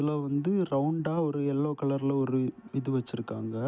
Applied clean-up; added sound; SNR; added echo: none; none; none; none.